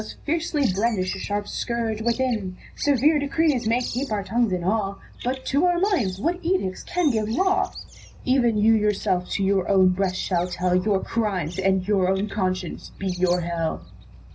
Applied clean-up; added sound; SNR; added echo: none; Bird vocalization, bird call, bird song; 18 dB; reverberation time 0.4 s.